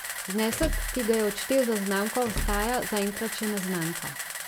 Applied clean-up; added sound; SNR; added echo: none; Camera + Door / Car; 4 dB; none.